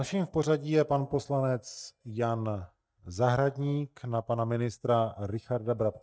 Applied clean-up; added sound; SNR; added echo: neural mask model DeepFilterNet 3.